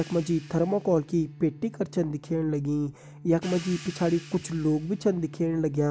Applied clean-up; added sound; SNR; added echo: none; Hi-hat + Organ; 18 dB; none.